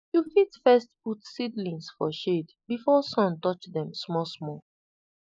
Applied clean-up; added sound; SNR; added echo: neural mask model Resemble Enhance denoiser.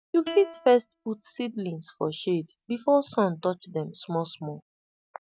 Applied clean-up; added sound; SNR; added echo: neural mask model RNNoise.